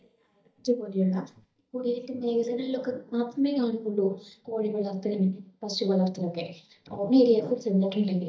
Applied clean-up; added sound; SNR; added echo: neural mask model DeepFilterNet 3.